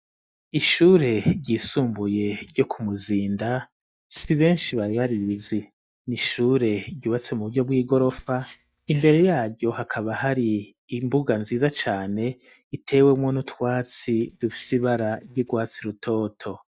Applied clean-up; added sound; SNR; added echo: neural mask model DeepFilterNet 3.